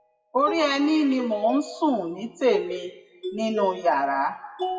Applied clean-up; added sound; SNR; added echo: classical method WPE with log-MMSE.